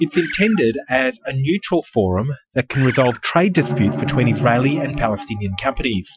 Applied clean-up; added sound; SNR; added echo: classical method Wiener filter.